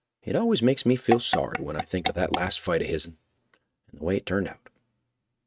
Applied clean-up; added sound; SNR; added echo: neural mask model RNNoise.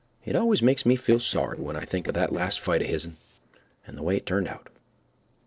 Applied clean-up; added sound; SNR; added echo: neural separator model SepFormer DNS4.